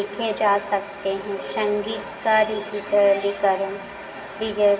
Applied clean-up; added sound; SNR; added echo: none; none; none; reverberation time 2.8 s.